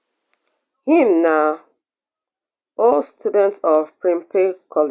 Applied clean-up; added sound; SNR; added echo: none; none; none; none.